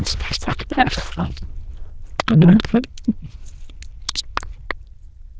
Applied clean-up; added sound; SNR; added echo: neural diffusion model UNIVERSE++.